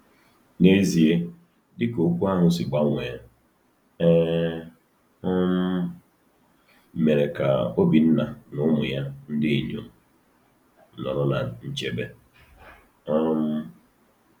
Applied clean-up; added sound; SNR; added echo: none; none; none; none.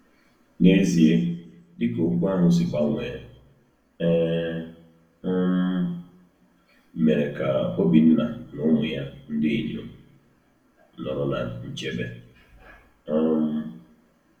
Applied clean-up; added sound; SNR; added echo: none; none; none; reverberation time 0.7 s.